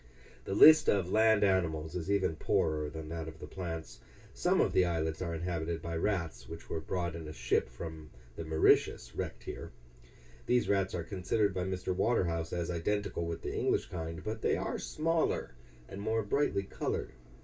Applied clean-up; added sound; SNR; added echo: none; none; none; reverberation time 0.2 s.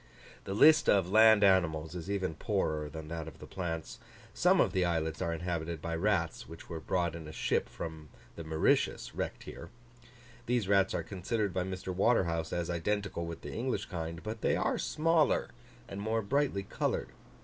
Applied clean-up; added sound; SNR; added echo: none; none; none; none.